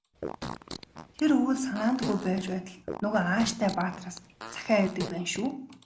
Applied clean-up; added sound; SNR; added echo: none; Fart + Fart; 12 dB; none.